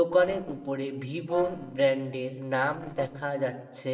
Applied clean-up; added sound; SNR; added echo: neural separator model SepFormer DNS4.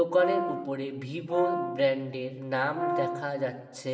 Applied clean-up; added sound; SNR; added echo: none; Brass instrument; 4 dB; reverberation time 1.1 s.